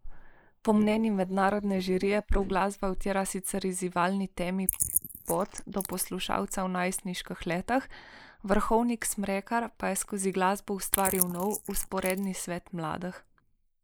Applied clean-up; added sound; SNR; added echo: neural mask model Resemble Enhance denoiser.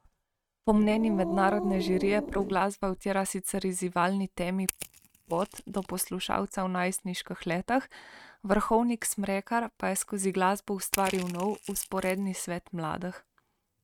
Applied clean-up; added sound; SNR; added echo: neural mask model RNNoise.